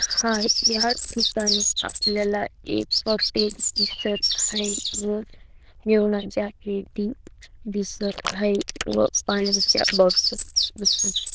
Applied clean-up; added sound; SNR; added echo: neural diffusion model UNIVERSE++.